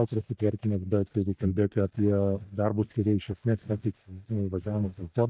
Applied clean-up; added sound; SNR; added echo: neural mask model DeepFilterNet 3.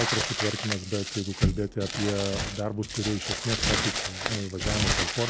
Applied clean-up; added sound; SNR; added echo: none; Crumpling, crinkling; -1 dB; none.